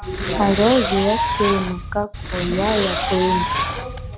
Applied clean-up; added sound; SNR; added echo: none; Fireworks; 3 dB; none.